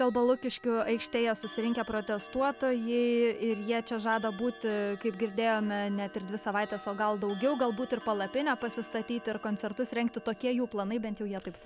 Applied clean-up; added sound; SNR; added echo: none; Clock; 18 dB; none.